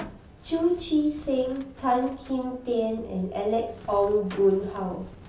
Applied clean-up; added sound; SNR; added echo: none; Bird; 20 dB; reverberation time 0.3 s.